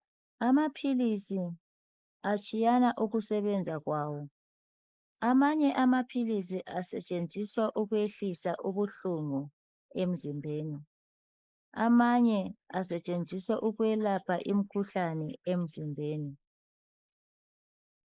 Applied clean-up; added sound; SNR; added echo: neural mask model Resemble Enhance denoiser.